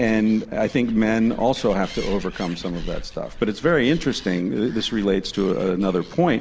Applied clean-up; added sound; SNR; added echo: none; Animal; 14 dB; none.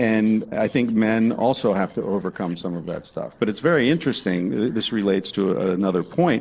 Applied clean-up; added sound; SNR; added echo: neural separator model SepFormer DNS4.